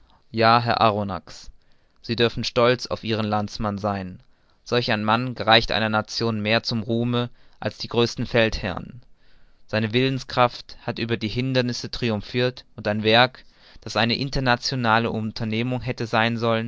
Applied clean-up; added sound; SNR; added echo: none; none; none; none.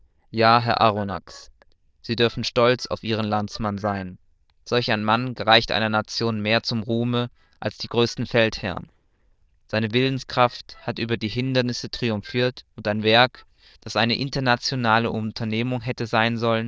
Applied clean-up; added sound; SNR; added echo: neural diffusion model UNIVERSE++.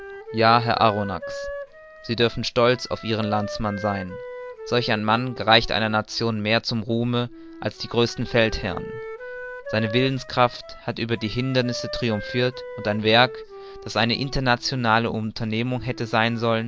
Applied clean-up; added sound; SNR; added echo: none; Wind instrument, woodwind instrument; 14 dB; none.